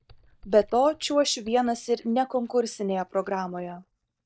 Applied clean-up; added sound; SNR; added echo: neural mask model DeepFilterNet 3.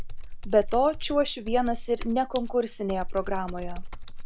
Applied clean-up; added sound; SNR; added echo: none; Computer keyboard; 5 dB; none.